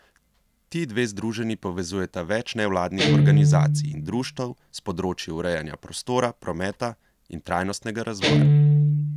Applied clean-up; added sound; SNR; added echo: none; Guitar; -4 dB; none.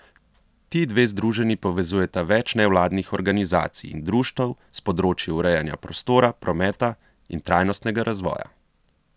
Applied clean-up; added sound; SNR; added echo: none; none; none; none.